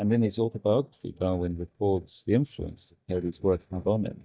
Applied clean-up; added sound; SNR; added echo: neural mask model DeepFilterNet 3.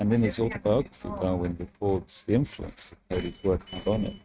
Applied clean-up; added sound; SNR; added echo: neural mask model RNNoise.